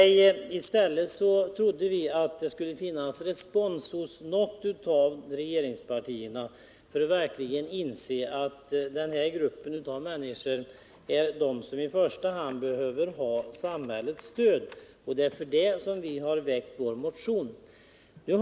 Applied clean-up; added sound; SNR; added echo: none; none; none; none.